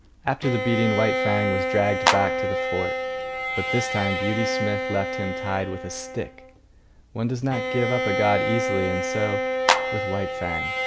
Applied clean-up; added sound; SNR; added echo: none; Bowed string instrument + Clapping; -1 dB; none.